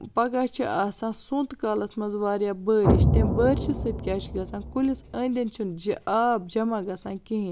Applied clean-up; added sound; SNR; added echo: none; Explosion; 0 dB; none.